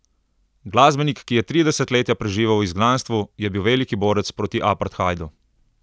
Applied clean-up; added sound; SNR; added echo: none; none; none; none.